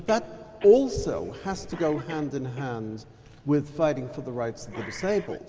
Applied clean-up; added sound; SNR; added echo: none; Cough; 20 dB; none.